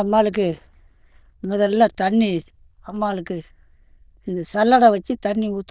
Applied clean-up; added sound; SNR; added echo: neural diffusion model UNIVERSE++.